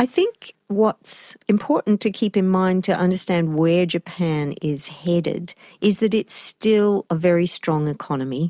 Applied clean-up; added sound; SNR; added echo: none; none; none; none.